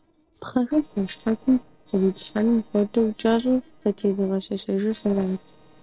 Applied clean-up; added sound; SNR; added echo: neural separator model SepFormer DNS4.